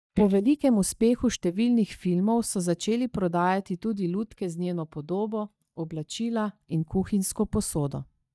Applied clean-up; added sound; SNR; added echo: neural mask model DeepFilterNet 3.